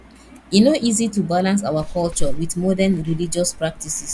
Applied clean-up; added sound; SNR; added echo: none; Clock; 7 dB; none.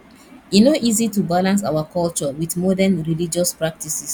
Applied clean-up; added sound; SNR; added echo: none; none; none; none.